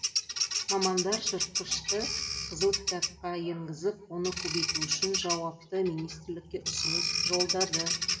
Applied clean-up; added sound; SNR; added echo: none; Bird vocalization, bird call, bird song; -1 dB; reverberation time 1.0 s.